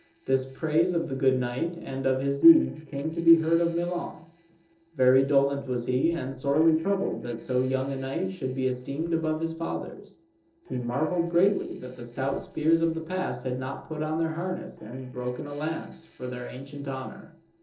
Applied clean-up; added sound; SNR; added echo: neural separator model SepFormer DNS4.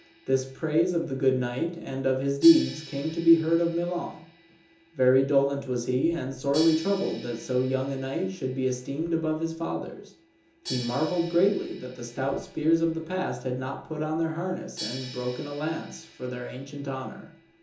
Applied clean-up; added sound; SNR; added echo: none; Crash cymbal; 19 dB; reverberation time 0.6 s.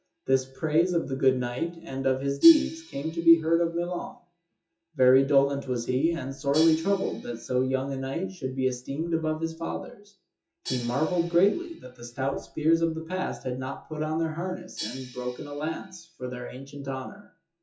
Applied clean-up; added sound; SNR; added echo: classical method WPE with log-MMSE.